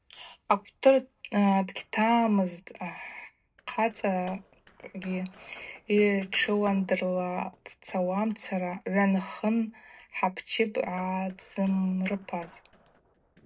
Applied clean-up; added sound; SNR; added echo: neural separator model SepFormer DNS4.